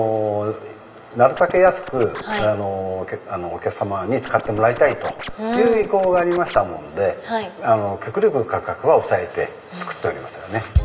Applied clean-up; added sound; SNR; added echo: none; Scratching (performance technique); 14 dB; reverberation time 1.6 s.